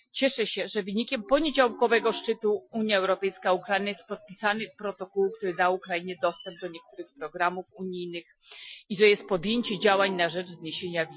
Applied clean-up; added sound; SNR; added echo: classical method Wiener filter.